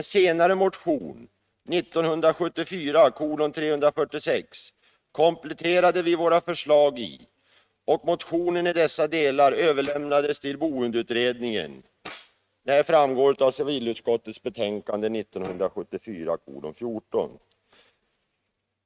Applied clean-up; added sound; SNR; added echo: neural mask model RNNoise.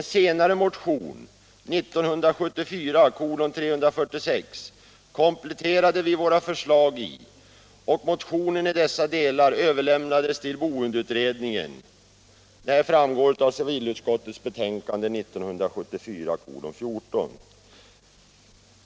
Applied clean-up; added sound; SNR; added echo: none; none; none; none.